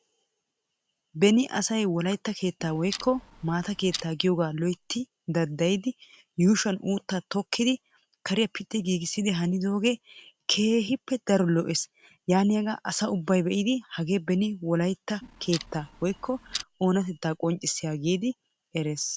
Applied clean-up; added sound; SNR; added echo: none; Clock; 15 dB; none.